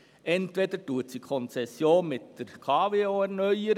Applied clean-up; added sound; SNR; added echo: none; none; none; none.